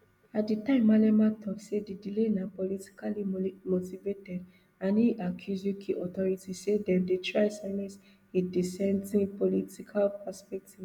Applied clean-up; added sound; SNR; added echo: none; none; none; none.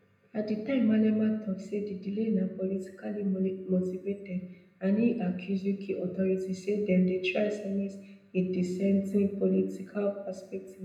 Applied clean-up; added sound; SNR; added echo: none; none; none; reverberation time 0.8 s.